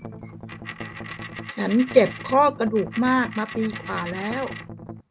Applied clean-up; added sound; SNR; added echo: none; Coin (dropping) + Strum; 12 dB; none.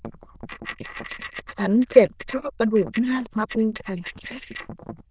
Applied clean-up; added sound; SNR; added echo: neural diffusion model UNIVERSE++.